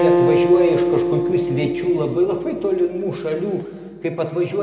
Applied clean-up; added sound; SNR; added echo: none; Acoustic guitar; 0 dB; reverberation time 2.0 s.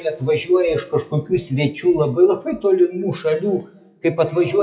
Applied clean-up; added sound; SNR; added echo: classical method WPE with log-MMSE.